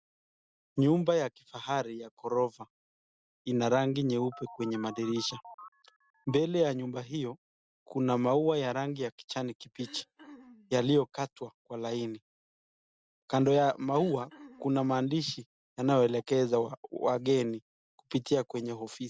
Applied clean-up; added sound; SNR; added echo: none; Telephone + Cough; 20 dB; none.